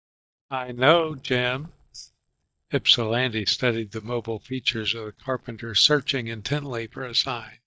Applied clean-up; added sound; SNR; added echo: neural mask model DeepFilterNet 3.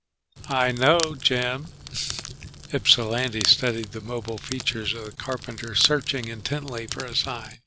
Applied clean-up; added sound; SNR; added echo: none; Crackle; 11 dB; none.